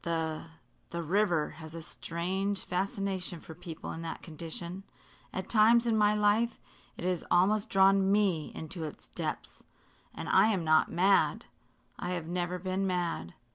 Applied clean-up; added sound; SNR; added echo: none; none; none; none.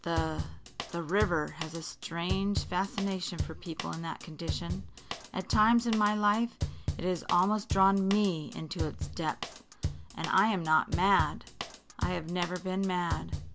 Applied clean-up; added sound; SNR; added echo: none; Drum / Drum kit; 7 dB; none.